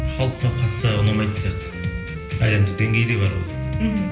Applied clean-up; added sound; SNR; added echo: none; Wind instrument, woodwind instrument; 14 dB; reverberation time 0.8 s.